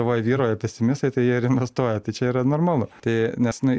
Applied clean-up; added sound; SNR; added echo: none; none; none; none.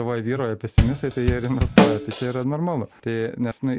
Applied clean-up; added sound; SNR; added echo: none; Drum kit; -5 dB; none.